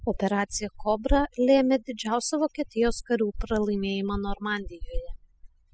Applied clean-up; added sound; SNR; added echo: classical method spectral subtraction.